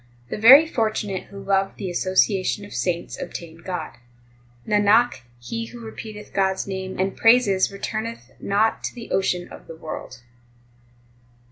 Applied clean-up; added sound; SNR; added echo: none; none; none; none.